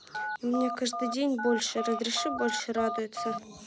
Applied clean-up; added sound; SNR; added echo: none; Telephone; 4 dB; none.